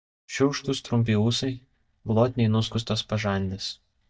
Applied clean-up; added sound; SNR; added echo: neural mask model DeepFilterNet 3.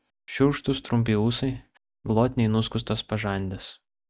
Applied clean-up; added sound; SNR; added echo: none; none; none; none.